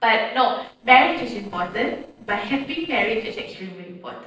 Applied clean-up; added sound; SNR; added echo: neural separator model SepFormer DNS4.